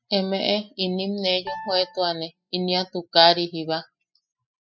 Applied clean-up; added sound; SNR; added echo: classical method spectral subtraction.